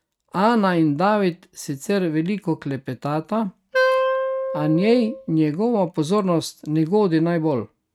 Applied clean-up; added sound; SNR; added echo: neural mask model RNNoise.